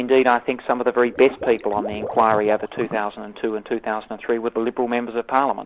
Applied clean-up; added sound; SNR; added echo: none; Water / Liquid; 14 dB; none.